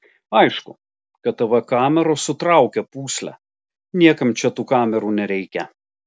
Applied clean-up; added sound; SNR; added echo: none; none; none; none.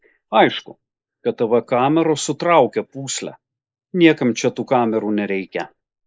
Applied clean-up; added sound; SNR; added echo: neural mask model Resemble Enhance denoiser.